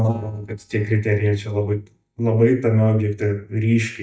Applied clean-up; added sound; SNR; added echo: neural mask model DeepFilterNet 3.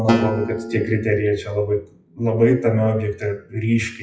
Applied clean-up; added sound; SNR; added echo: classical method WPE with log-MMSE.